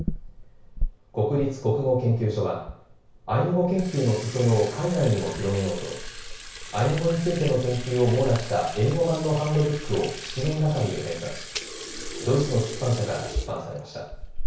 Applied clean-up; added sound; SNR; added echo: none; Sink (filling or washing) / Water tap, faucet; 9 dB; reverberation time 0.6 s.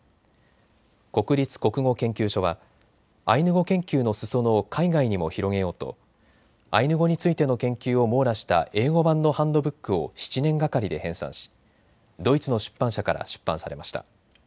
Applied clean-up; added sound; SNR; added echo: none; none; none; none.